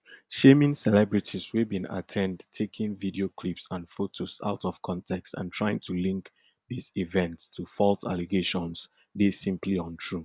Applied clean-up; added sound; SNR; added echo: none; none; none; none.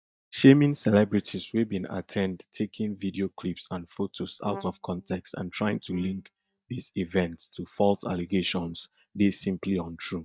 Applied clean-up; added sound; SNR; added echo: neural mask model DeepFilterNet 3.